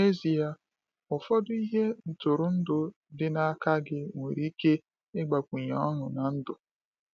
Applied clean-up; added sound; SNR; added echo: none; none; none; none.